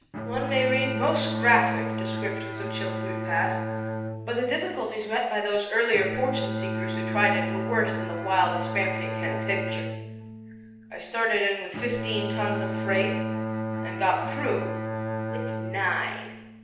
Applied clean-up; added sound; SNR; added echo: none; Bowed string instrument; 3 dB; reverberation time 0.9 s.